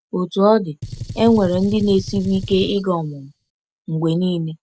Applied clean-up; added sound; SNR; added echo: none; Gunshot, gunfire; 12 dB; none.